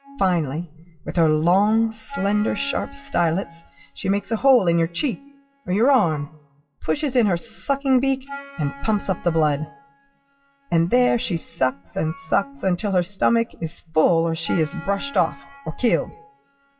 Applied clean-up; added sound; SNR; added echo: classical method WPE with log-MMSE.